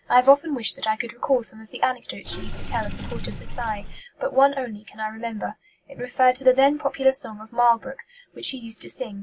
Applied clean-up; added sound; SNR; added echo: none; Sink (filling or washing) / Water; 14 dB; none.